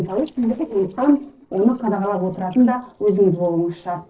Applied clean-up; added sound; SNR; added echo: neural separator model SepFormer DNS4.